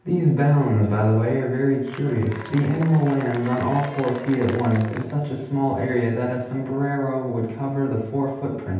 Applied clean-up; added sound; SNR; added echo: none; Applause / Cheering; 15 dB; reverberation time 0.9 s.